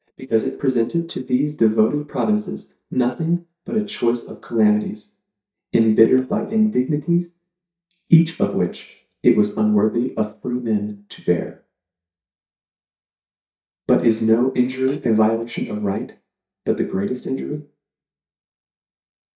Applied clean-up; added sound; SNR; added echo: neural mask model DeepFilterNet 3.